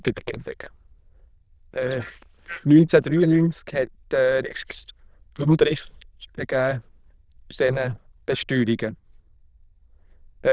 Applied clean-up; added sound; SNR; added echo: neural diffusion model UNIVERSE++.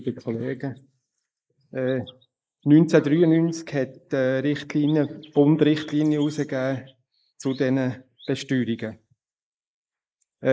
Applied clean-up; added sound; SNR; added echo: neural mask model Resemble Enhance denoiser.